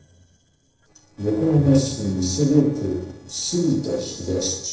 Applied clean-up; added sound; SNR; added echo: neural separator model SepFormer DNS4.